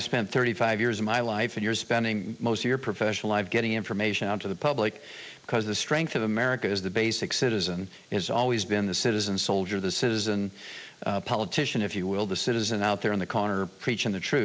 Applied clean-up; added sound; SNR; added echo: none; none; none; none.